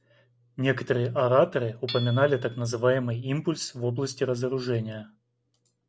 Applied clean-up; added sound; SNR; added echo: none; Hammer / Chink, clink; 18 dB; none.